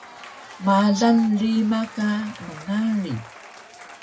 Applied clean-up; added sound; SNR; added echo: none; Applause / Crowd / Cheering; 18 dB; reverberation time 0.2 s.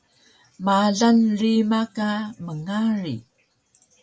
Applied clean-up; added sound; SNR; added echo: none; none; none; none.